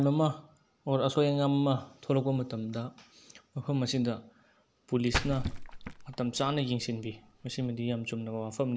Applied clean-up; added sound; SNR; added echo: none; Splash, splatter; 7 dB; none.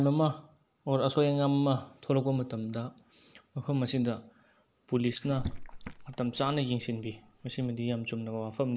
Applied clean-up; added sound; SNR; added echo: neural mask model Resemble Enhance denoiser.